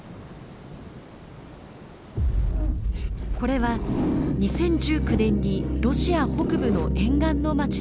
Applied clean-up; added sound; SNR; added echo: none; none; none; none.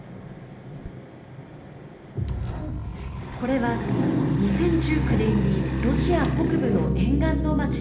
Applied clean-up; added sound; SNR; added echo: none; Domestic sounds, home sounds; 19 dB; reverberation time 1.0 s.